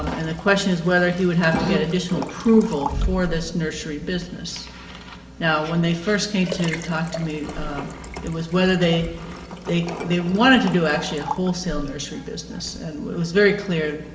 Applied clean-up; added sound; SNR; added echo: none; Liquid; 15 dB; reverberation time 2.1 s.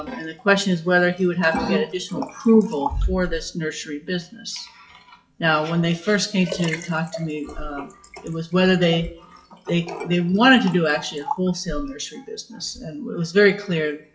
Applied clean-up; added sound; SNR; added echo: classical method WPE with log-MMSE.